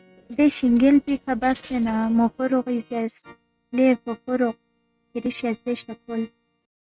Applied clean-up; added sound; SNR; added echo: neural mask model RNNoise.